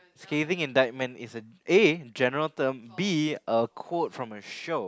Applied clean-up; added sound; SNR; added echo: none; none; none; none.